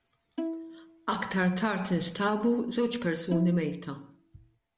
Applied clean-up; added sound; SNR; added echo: none; Bowed string instrument; 9 dB; none.